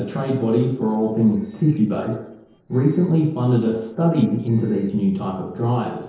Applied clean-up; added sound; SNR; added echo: neural separator model SepFormer DNS4.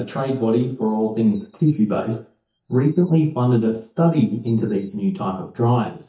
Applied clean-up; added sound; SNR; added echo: neural mask model DeepFilterNet 3.